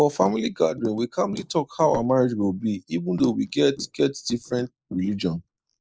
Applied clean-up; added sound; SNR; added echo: neural mask model Resemble Enhance denoiser.